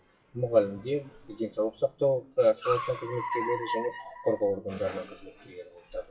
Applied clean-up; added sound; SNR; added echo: classical method WPE with log-MMSE.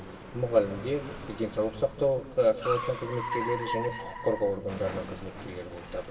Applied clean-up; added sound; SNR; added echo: none; Car; 9 dB; reverberation time 1.3 s.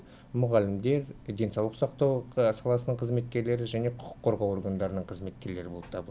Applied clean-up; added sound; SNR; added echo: none; none; none; none.